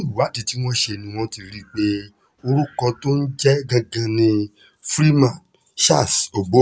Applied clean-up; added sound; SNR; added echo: none; none; none; none.